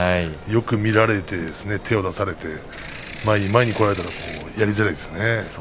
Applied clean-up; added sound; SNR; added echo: none; Ratchet, pawl / Percussion; 16 dB; none.